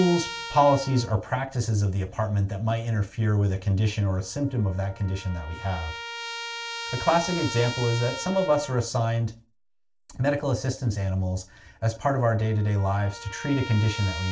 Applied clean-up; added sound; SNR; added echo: none; Trumpet; 14 dB; reverberation time 0.2 s.